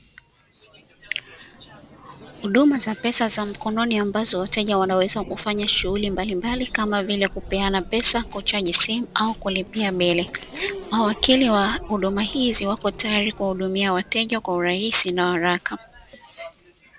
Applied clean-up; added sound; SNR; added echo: none; Race car, auto racing / Accelerating, revving, vroom; 16 dB; none.